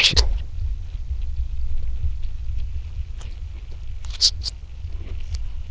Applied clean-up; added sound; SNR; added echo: neural diffusion model UNIVERSE++.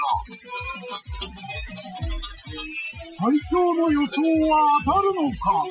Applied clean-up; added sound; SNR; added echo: classical method Wiener filter.